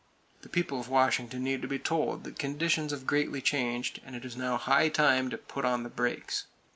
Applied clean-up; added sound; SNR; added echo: none; none; none; none.